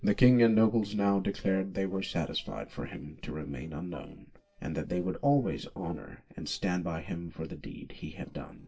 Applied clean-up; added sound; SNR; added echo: neural separator model SepFormer DNS4.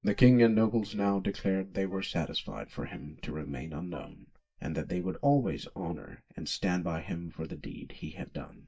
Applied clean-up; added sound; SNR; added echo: neural mask model DeepFilterNet 3.